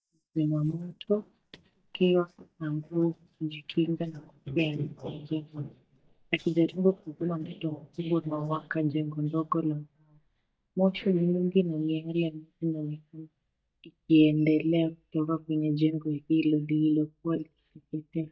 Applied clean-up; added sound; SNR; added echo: neural mask model DeepFilterNet 3.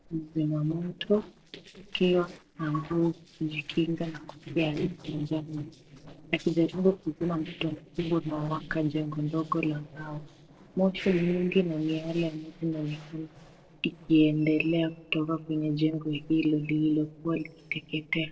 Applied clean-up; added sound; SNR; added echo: neural separator model SepFormer DNS4.